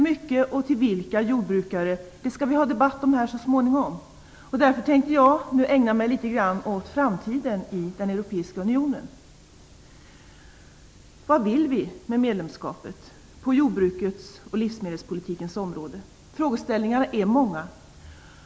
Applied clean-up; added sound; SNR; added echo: none; none; none; none.